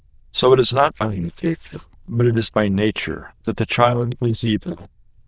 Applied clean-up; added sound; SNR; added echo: neural diffusion model UNIVERSE++.